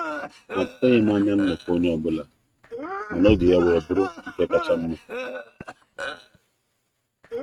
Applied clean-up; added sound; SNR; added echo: neural mask model RNNoise.